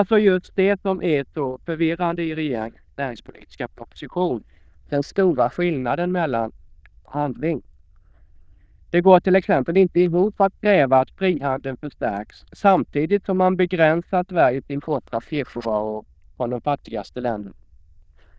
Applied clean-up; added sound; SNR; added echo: neural diffusion model UNIVERSE++.